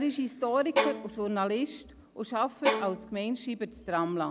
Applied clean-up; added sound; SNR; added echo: none; Bowed string instrument; 3 dB; none.